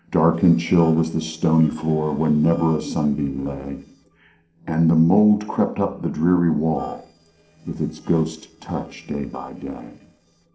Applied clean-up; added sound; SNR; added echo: neural separator model SepFormer DNS4.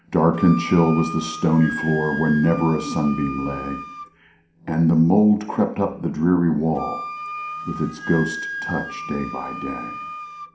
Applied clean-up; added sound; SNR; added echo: none; Wind instrument, woodwind instrument; 11 dB; reverberation time 0.5 s.